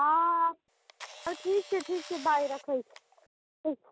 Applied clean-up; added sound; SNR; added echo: none; Camera; 17 dB; none.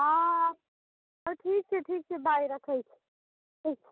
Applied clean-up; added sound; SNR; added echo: none; none; none; none.